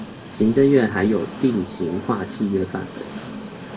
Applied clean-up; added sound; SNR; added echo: none; Train; 12 dB; reverberation time 0.2 s.